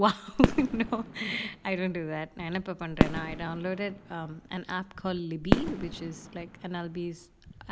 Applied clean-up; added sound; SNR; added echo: none; Fireworks; 0 dB; none.